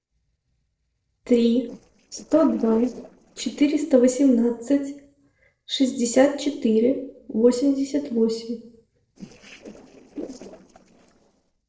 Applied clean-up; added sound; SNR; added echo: neural separator model SepFormer DNS4.